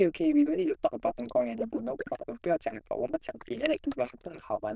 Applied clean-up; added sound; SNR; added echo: neural diffusion model UNIVERSE++.